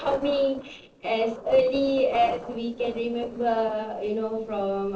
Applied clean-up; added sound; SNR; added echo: neural separator model SepFormer DNS4.